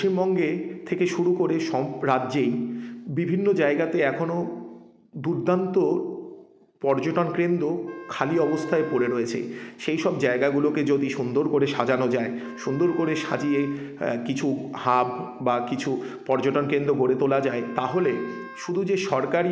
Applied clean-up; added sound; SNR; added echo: none; Wind instrument, woodwind instrument; 18 dB; none.